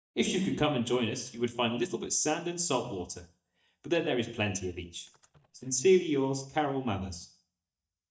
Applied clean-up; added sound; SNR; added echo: neural mask model DeepFilterNet 3.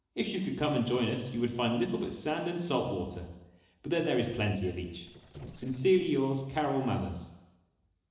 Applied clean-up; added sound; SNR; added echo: neural separator model SepFormer DNS4.